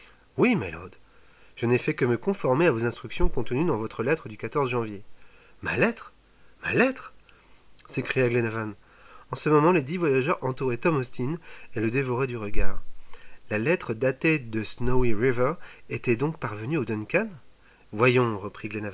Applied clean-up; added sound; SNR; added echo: none; none; none; none.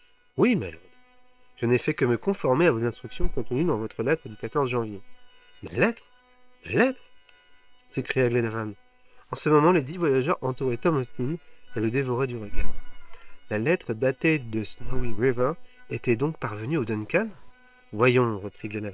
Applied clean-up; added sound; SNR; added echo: neural separator model SepFormer WHAM!.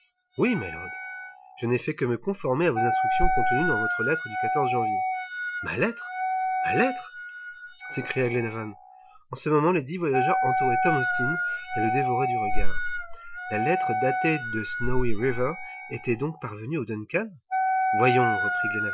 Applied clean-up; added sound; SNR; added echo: classical method Wiener filter.